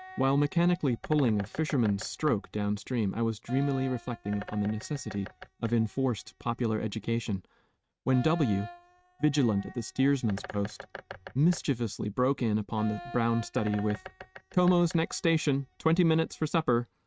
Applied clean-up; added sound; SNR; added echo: neural mask model RNNoise.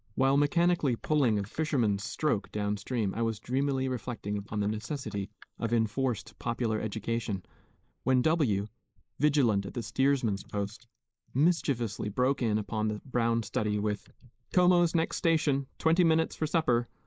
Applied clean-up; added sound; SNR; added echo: neural mask model Resemble Enhance denoiser.